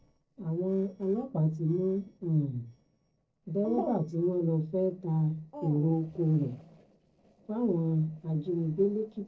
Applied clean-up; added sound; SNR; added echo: neural separator model SepFormer DNS4.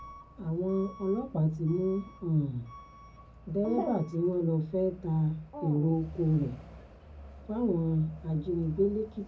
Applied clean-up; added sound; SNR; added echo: none; Alarm / Truck; 18 dB; reverberation time 0.4 s.